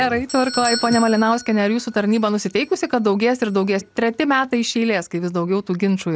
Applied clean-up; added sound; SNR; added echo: none; Doorbell; 16 dB; none.